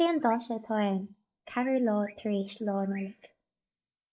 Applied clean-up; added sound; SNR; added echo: neural mask model Resemble Enhance denoiser.